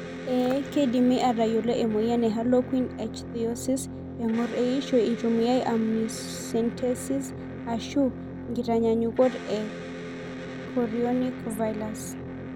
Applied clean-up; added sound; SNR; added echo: none; Electric guitar; 10 dB; none.